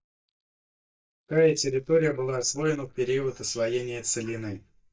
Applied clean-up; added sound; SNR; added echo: neural mask model DeepFilterNet 3.